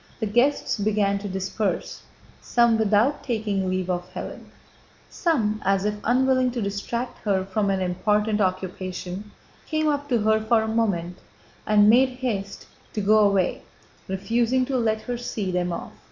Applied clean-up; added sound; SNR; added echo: none; none; none; none.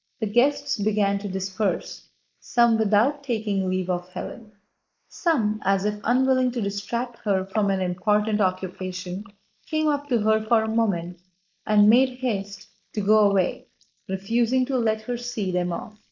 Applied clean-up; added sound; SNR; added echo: neural mask model Resemble Enhance denoiser.